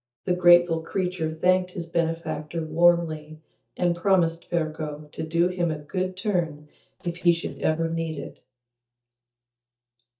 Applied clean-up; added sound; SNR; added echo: neural mask model DeepFilterNet 3.